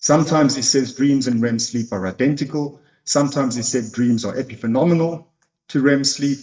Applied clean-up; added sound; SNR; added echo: neural mask model DeepFilterNet 3.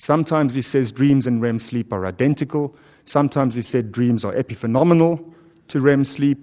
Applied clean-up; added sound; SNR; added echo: none; none; none; none.